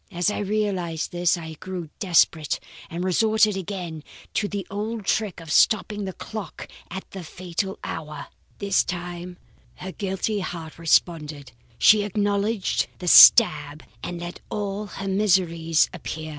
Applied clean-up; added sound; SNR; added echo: none; none; none; none.